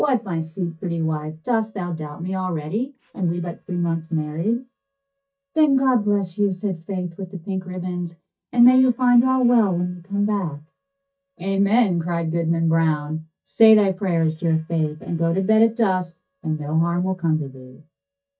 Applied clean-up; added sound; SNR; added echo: neural mask model DeepFilterNet 3.